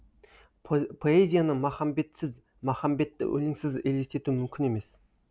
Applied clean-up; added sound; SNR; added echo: none; none; none; none.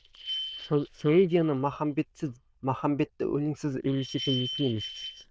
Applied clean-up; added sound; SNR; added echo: neural diffusion model UNIVERSE++.